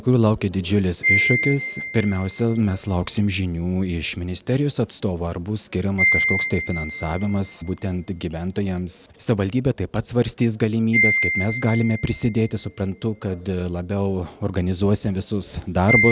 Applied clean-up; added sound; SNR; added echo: none; Wind chime; 6 dB; none.